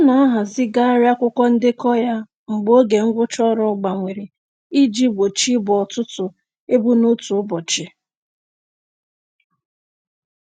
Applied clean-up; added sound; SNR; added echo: none; none; none; none.